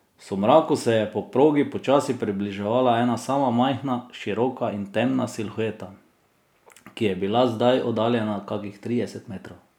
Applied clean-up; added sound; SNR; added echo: none; none; none; none.